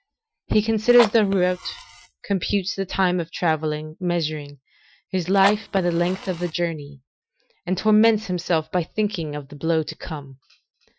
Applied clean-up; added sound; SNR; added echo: classical method Wiener filter.